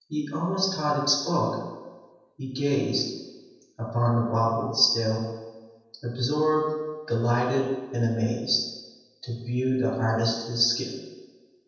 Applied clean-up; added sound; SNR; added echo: none; none; none; reverberation time 1.1 s.